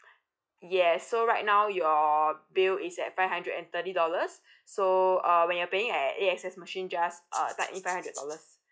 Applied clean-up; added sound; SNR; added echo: classical method log-MMSE.